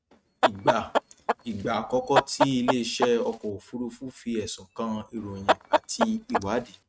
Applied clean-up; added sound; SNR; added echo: neural mask model RNNoise.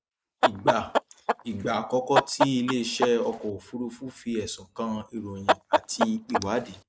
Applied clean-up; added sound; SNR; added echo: neural mask model Resemble Enhance denoiser.